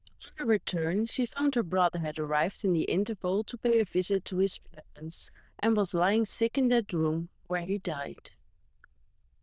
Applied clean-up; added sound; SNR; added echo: neural diffusion model UNIVERSE++.